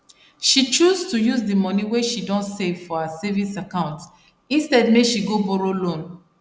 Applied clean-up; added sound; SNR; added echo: none; none; none; none.